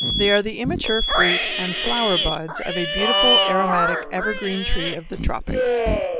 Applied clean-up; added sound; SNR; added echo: none; Alarm + Livestock, farm animals, working animals; -2 dB; none.